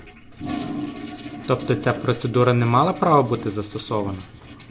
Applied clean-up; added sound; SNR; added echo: none; Toilet flush; 11 dB; none.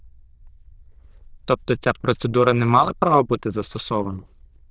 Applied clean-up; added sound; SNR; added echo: neural diffusion model UNIVERSE++.